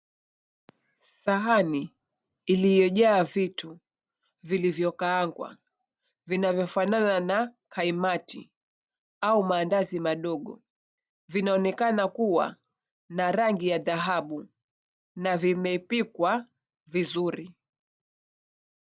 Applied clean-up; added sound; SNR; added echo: none; none; none; none.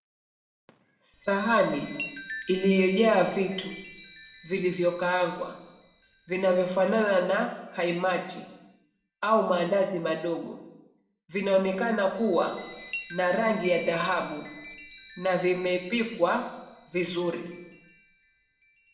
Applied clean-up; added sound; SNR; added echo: none; Chime; 18 dB; reverberation time 0.8 s.